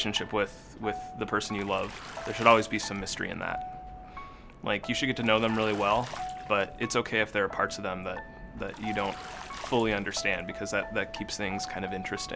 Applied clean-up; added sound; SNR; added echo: none; Bathtub (filling or washing); 17 dB; none.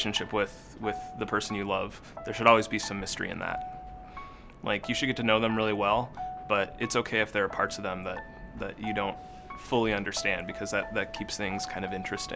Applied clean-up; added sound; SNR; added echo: none; none; none; none.